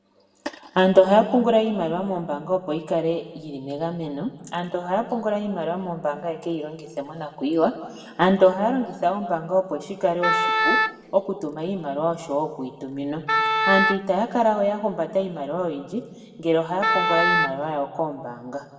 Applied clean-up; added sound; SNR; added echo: none; Wind instrument, woodwind instrument; -1 dB; reverberation time 1.4 s.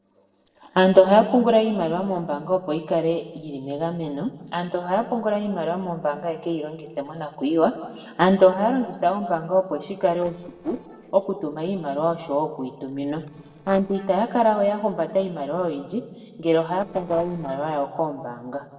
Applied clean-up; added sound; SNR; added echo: neural separator model SepFormer DNS4.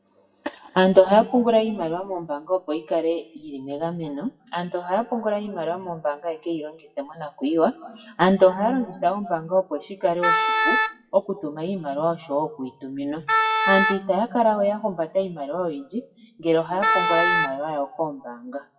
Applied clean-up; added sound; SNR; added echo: classical method WPE with log-MMSE.